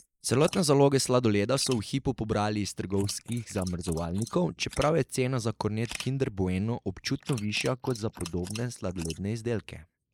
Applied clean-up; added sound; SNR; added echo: neural mask model Resemble Enhance denoiser.